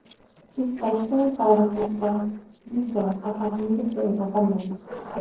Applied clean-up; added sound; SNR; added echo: neural separator model SepFormer DNS4.